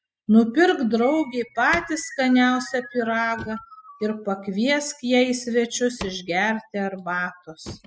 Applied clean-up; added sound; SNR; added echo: classical method spectral subtraction.